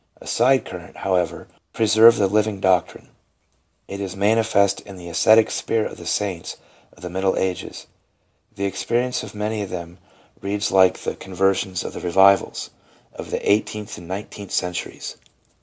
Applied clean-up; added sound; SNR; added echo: none; none; none; none.